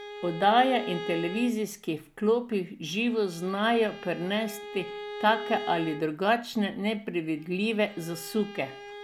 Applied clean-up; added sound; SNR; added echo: none; Bowed string instrument; 13 dB; none.